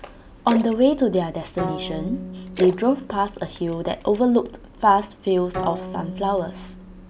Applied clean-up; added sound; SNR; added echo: none; Splash, splatter + Bowed string instrument; 12 dB; none.